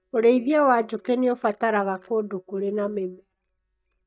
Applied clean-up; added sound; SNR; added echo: neural mask model DeepFilterNet 3.